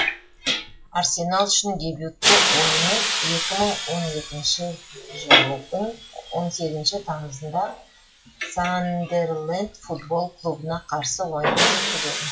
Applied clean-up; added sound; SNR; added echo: classical method WPE with log-MMSE.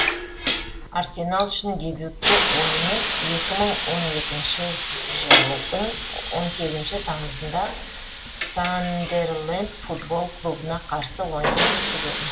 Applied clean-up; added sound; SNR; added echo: none; Hiss; -2 dB; reverberation time 0.7 s.